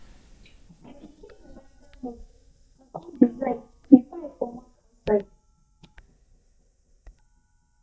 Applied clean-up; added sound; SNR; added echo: neural mask model DeepFilterNet 3.